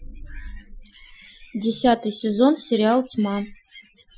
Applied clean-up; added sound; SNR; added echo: classical method Wiener filter.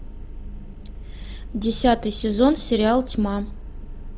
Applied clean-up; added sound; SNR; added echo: none; none; none; none.